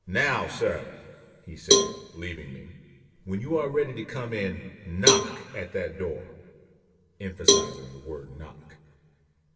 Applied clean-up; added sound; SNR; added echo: none; Cowbell; -4 dB; reverberation time 2.2 s.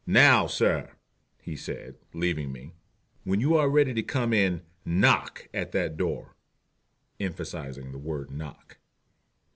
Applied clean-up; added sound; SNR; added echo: none; none; none; none.